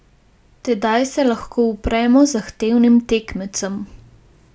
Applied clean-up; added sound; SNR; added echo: none; none; none; none.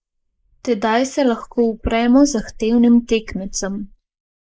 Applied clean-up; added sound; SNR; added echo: neural mask model Resemble Enhance denoiser.